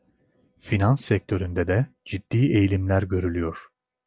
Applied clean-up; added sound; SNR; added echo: none; none; none; none.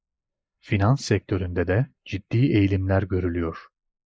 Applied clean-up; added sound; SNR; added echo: neural mask model Resemble Enhance denoiser.